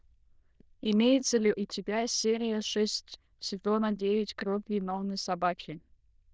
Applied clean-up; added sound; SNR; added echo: neural diffusion model UNIVERSE++.